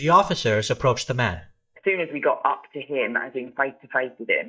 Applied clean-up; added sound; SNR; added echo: neural mask model DeepFilterNet 3.